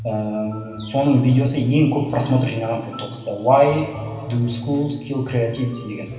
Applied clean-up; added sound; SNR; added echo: none; none; none; reverberation time 2.5 s.